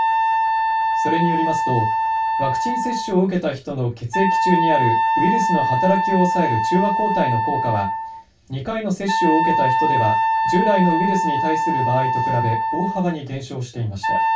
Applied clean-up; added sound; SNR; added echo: none; Wind instrument, woodwind instrument; -2 dB; reverberation time 0.2 s.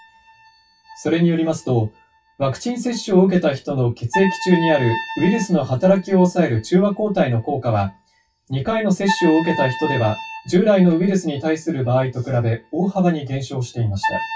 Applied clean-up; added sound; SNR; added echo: classical method WPE with log-MMSE.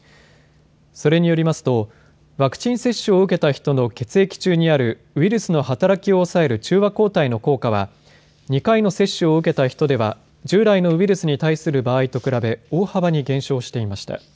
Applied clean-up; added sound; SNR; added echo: none; none; none; none.